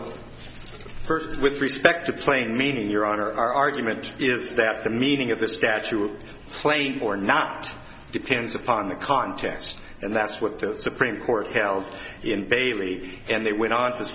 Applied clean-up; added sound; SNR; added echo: none; none; none; none.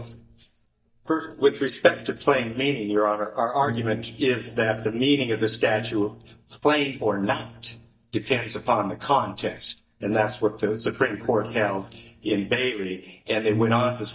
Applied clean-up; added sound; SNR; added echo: neural mask model DeepFilterNet 3.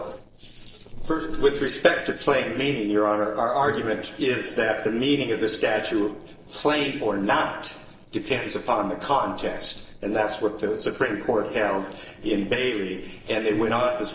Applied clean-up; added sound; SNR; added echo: neural separator model SepFormer DNS4.